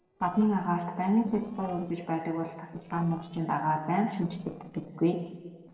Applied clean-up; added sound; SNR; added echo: neural separator model SepFormer DNS4.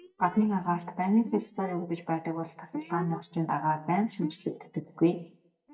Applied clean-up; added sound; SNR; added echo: neural mask model DeepFilterNet 3.